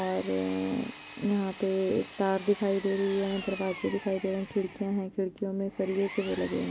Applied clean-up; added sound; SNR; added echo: none; Power tool; 12 dB; none.